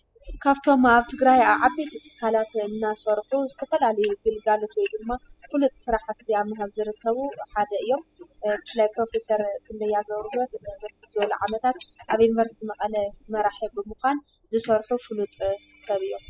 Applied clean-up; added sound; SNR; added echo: classical method spectral subtraction.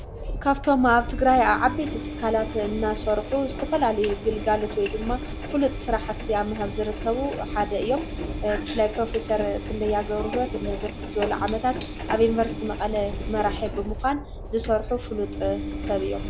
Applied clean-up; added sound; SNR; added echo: none; Engine + Train; 6 dB; none.